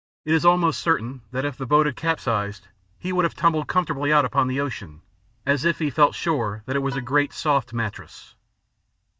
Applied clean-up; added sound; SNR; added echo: neural mask model DeepFilterNet 3.